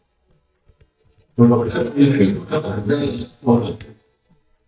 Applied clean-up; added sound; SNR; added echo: neural mask model DeepFilterNet 3.